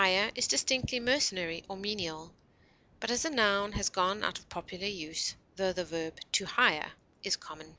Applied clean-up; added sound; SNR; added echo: none; none; none; none.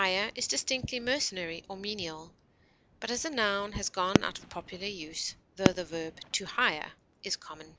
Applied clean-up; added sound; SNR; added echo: none; Fireworks; -1 dB; none.